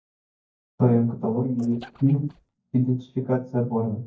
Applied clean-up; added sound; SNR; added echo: neural mask model DeepFilterNet 3.